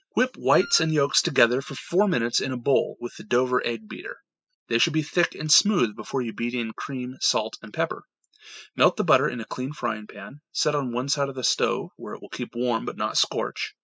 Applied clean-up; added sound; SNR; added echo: classical method spectral subtraction.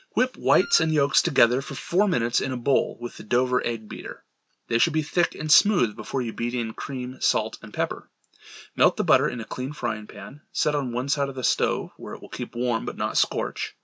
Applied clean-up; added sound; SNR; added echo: none; Wind instrument, woodwind instrument; 15 dB; none.